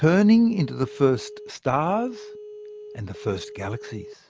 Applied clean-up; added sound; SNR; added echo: none; Telephone; 17 dB; none.